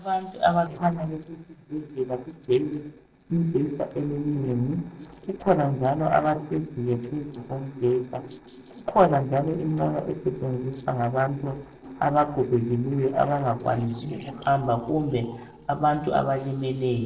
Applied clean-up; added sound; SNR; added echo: neural separator model SepFormer DNS4.